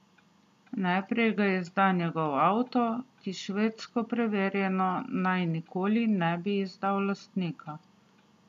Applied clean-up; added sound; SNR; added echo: none; none; none; none.